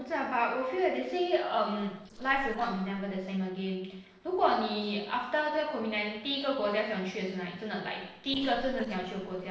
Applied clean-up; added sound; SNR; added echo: neural separator model SepFormer DNS4.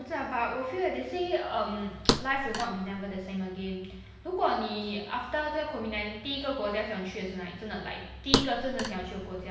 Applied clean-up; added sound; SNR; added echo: none; Thump, thud; 0 dB; reverberation time 0.9 s.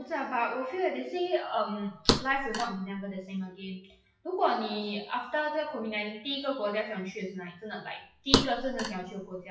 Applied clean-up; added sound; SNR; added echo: classical method WPE with log-MMSE.